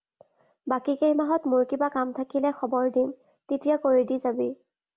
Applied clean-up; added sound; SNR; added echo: none; none; none; none.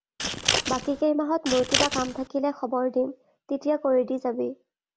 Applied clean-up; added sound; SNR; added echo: none; Scissors; 1 dB; none.